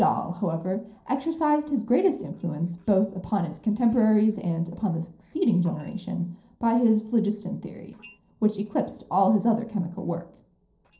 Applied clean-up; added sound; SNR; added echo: neural separator model SepFormer DNS4.